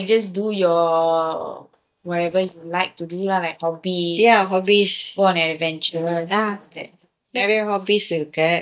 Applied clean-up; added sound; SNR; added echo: neural mask model DeepFilterNet 3.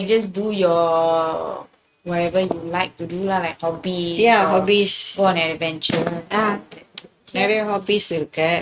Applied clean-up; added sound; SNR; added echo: neural mask model RNNoise.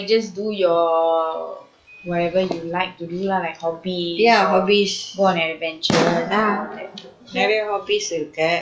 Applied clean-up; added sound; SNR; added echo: classical method log-MMSE.